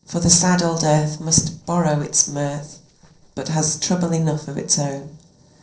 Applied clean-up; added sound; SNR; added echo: neural separator model SepFormer DNS4.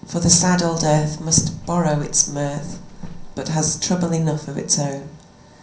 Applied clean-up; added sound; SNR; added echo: none; Livestock, farm animals, working animals; 17 dB; reverberation time 0.6 s.